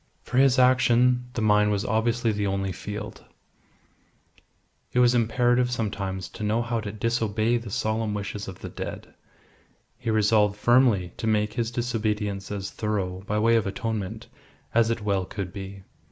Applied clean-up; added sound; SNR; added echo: none; none; none; none.